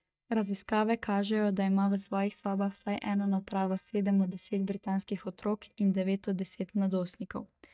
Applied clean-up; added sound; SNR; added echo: neural mask model DeepFilterNet 3.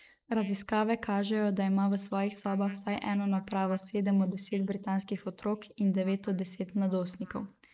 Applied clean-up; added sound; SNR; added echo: neural mask model Resemble Enhance denoiser.